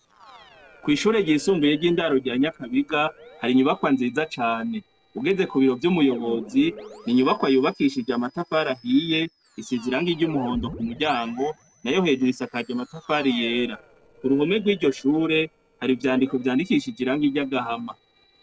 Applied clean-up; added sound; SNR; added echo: neural separator model SepFormer DNS4.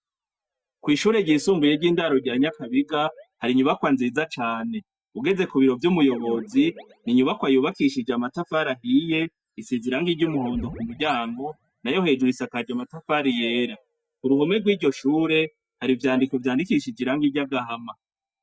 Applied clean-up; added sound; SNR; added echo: neural mask model DeepFilterNet 3.